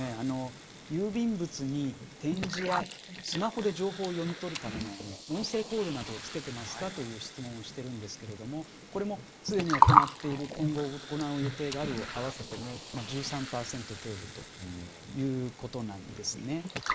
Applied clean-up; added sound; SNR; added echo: neural mask model Resemble Enhance denoiser.